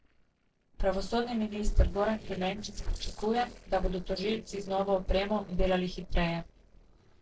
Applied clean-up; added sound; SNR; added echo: neural separator model SepFormer DNS4.